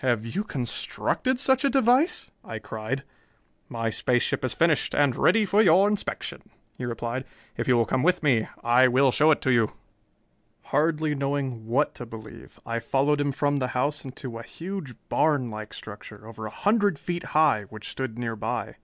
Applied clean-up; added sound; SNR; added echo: none; none; none; none.